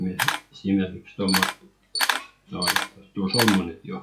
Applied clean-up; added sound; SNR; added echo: classical method log-MMSE.